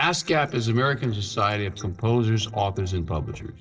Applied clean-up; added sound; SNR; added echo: neural separator model SepFormer DNS4.